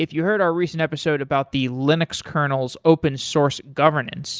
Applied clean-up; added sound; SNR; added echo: none; none; none; none.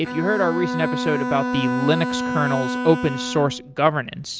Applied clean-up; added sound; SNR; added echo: none; Bowed string instrument; 4 dB; none.